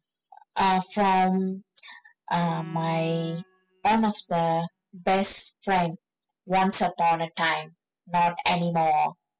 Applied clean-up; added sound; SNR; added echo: classical method spectral subtraction.